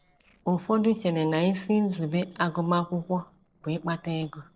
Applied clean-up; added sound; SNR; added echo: neural separator model SepFormer DNS4.